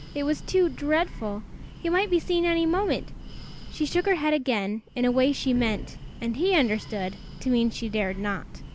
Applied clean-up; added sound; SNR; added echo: none; Breathing; 12 dB; none.